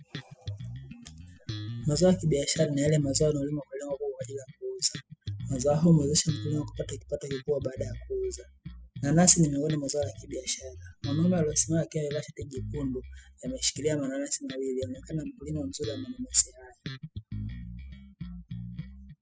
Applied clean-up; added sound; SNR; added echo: classical method spectral subtraction.